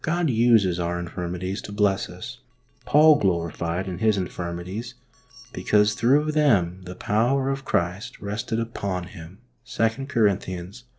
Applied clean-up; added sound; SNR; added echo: neural separator model SepFormer DNS4.